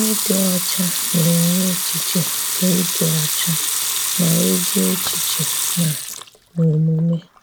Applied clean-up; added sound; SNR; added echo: none; Sink (filling or washing) / Water tap, faucet / Liquid; 1 dB; none.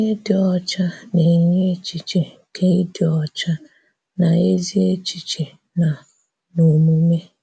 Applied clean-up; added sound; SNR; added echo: none; none; none; none.